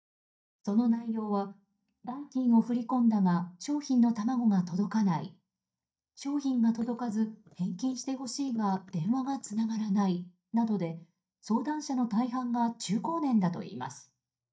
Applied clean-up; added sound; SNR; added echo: neural mask model DeepFilterNet 3.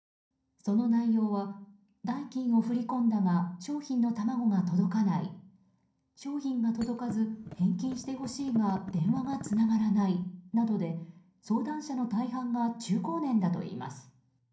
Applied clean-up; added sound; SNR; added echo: none; Thump, thud; 16 dB; reverberation time 0.6 s.